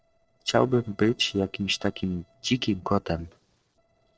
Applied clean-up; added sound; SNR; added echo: neural separator model SepFormer DNS4.